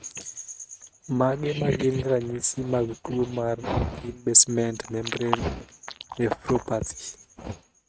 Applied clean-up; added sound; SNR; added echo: neural mask model RNNoise.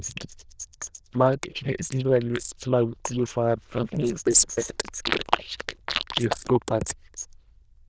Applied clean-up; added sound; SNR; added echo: neural diffusion model UNIVERSE++.